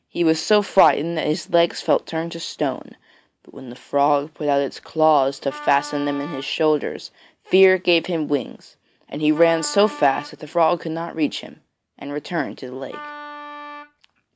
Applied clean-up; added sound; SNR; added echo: none; Wind instrument, woodwind instrument; 14 dB; none.